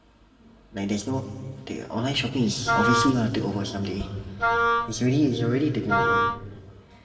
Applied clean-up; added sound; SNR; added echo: none; Wind instrument, woodwind instrument; -2 dB; reverberation time 2.3 s.